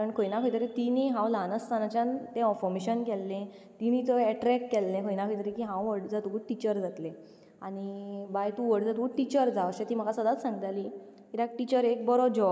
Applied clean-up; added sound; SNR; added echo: none; none; none; none.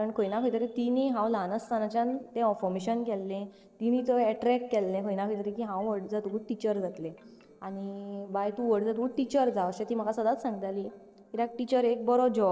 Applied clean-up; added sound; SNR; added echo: neural separator model SepFormer DNS4.